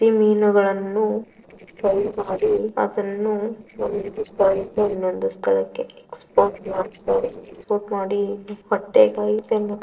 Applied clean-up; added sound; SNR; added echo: neural separator model SepFormer DNS4.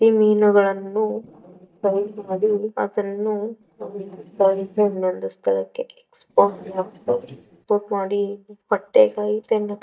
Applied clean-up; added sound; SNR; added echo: neural mask model DeepFilterNet 3.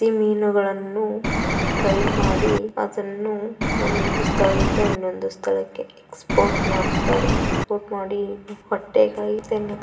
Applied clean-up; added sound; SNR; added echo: none; Bird; -3 dB; reverberation time 1.2 s.